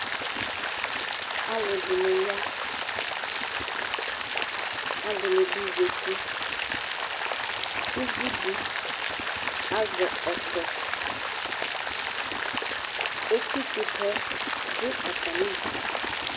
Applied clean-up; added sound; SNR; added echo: none; Rain; -3 dB; none.